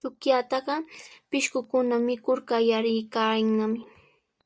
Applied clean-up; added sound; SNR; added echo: neural mask model DeepFilterNet 3.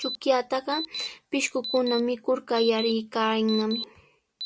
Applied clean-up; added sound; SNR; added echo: none; Alarm; 11 dB; none.